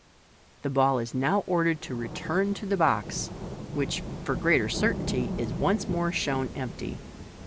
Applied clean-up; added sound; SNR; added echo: none; Rain / Thunderstorm; 8 dB; none.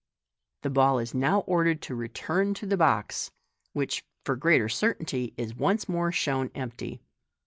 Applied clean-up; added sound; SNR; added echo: none; none; none; none.